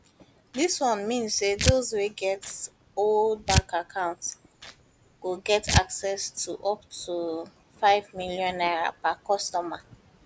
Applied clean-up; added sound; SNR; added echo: none; Tearing; 4 dB; none.